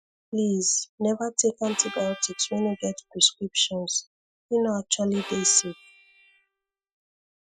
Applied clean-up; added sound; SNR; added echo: classical method spectral subtraction.